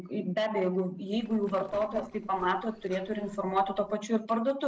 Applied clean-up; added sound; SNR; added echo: neural separator model SepFormer DNS4.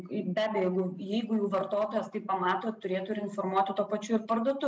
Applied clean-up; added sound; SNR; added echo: none; none; none; none.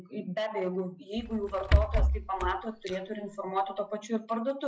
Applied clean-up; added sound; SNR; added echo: classical method log-MMSE.